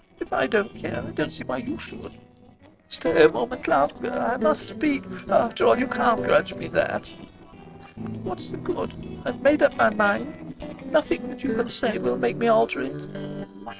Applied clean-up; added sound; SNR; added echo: neural separator model SepFormer DNS4.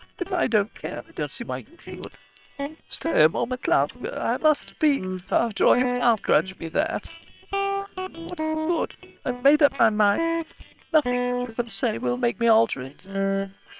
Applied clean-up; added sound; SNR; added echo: neural separator model SepFormer WHAM!.